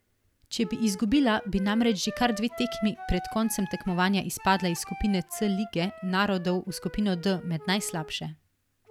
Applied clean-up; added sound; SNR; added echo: none; Wind instrument, woodwind instrument; 16 dB; none.